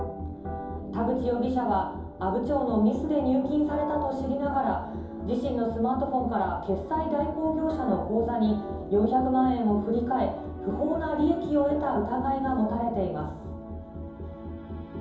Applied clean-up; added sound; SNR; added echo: none; none; none; reverberation time 2.8 s.